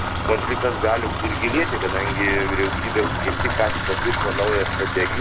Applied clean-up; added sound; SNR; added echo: none; Bathtub (filling or washing) / Water tap, faucet; 0 dB; none.